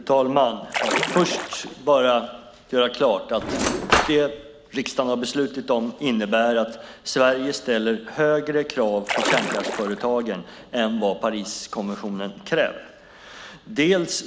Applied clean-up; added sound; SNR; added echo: none; Splash, splatter + Cutlery, silverware / Drawer open or close; 2 dB; none.